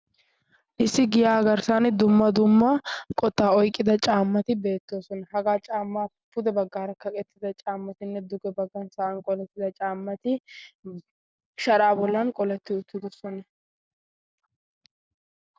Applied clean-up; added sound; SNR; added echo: none; none; none; none.